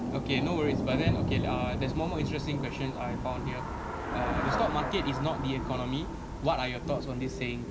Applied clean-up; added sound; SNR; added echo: none; Traffic noise, roadway noise / Bicycle + Thunder / Rain; 0 dB; none.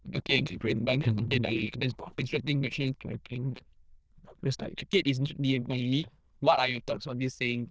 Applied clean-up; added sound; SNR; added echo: neural diffusion model UNIVERSE++.